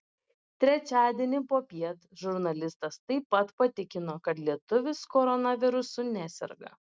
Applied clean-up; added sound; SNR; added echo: none; none; none; none.